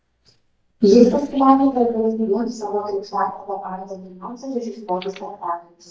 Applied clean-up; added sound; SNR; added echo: neural mask model DeepFilterNet 3.